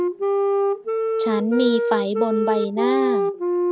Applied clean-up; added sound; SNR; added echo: none; Wind instrument, woodwind instrument; -3 dB; none.